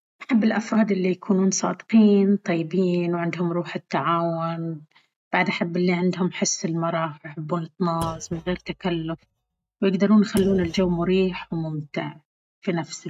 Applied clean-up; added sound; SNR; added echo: neural mask model RNNoise.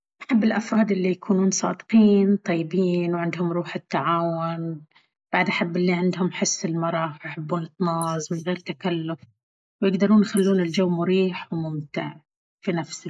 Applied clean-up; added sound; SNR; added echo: neural mask model Resemble Enhance denoiser.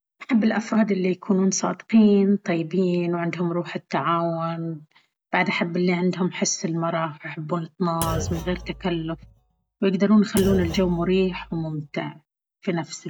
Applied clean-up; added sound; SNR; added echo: none; Thump, thud; 10 dB; none.